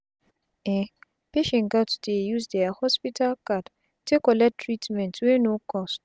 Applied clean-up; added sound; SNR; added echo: none; none; none; none.